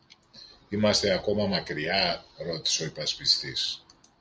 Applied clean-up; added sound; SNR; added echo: none; none; none; none.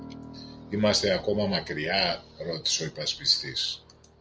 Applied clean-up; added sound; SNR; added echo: none; Piano; 19 dB; none.